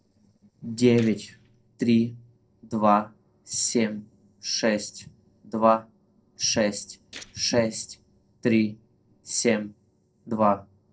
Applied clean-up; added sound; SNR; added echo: neural separator model SepFormer DNS4.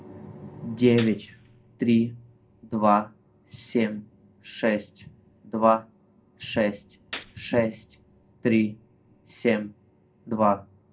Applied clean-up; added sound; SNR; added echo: none; Gunshot, gunfire; 18 dB; reverberation time 0.2 s.